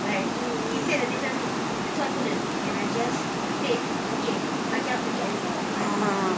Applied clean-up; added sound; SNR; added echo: none; Water; -4 dB; none.